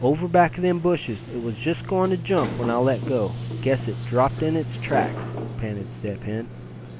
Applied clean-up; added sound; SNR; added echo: none; Sliding door; 8 dB; none.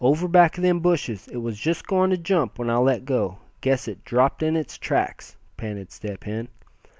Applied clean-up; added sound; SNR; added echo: none; none; none; none.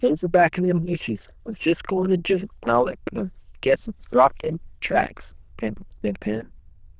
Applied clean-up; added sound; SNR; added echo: neural diffusion model UNIVERSE++.